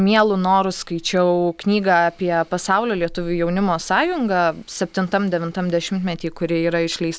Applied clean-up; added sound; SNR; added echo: none; none; none; none.